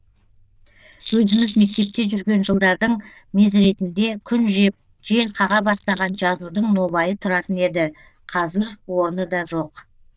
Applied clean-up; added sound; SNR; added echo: neural diffusion model UNIVERSE++.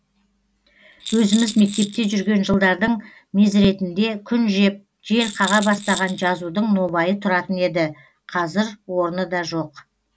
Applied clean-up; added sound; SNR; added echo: none; Rattle; 13 dB; none.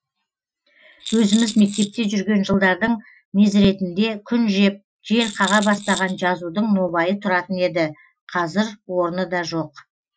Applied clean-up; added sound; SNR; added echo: classical method Wiener filter.